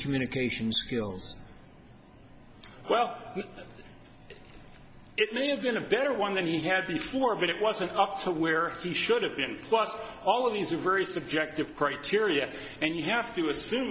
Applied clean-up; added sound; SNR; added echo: none; none; none; none.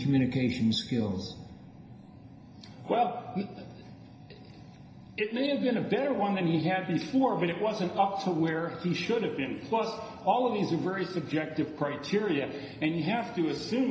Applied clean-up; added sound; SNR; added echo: none; none; none; reverberation time 0.9 s.